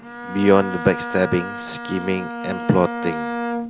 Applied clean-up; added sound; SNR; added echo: none; Bowed string instrument; 7 dB; none.